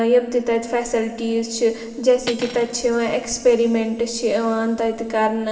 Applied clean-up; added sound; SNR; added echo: none; Cutlery, silverware; 18 dB; reverberation time 2.1 s.